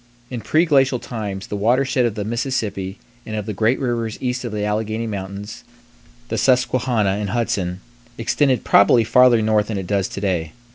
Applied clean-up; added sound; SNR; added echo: none; none; none; none.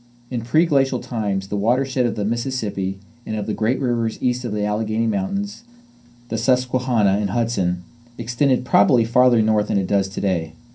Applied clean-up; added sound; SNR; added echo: none; none; none; reverberation time 0.3 s.